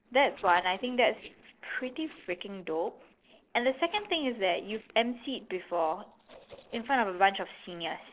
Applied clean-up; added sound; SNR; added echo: neural separator model SepFormer DNS4.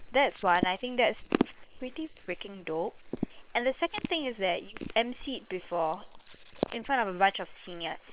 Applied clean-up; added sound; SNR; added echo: neural separator model SepFormer WHAM!.